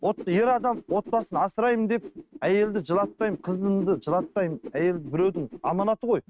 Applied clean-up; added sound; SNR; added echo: neural mask model RNNoise.